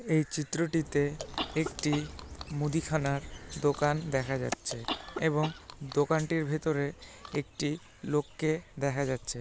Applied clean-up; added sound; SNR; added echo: none; Chewing, mastication / Cough + Crack; 11 dB; none.